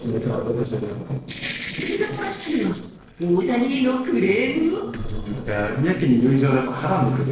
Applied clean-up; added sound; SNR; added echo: neural separator model SepFormer DNS4.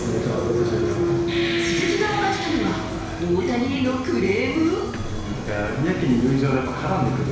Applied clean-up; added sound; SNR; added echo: none; Thump, thud; 6 dB; reverberation time 0.9 s.